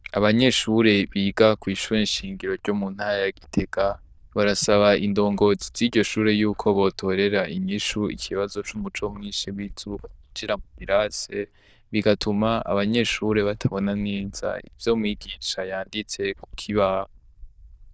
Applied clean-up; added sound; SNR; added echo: neural diffusion model UNIVERSE++.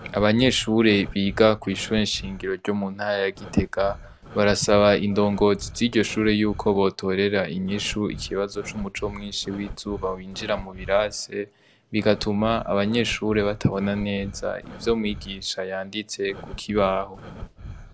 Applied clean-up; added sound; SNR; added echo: none; Breathing; 16 dB; none.